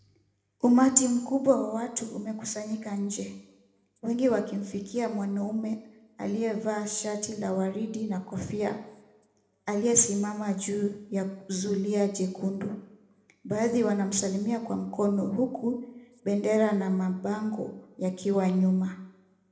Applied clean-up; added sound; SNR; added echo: none; none; none; reverberation time 0.8 s.